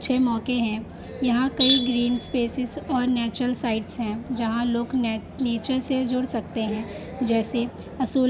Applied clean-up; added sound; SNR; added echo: none; Tools; 1 dB; none.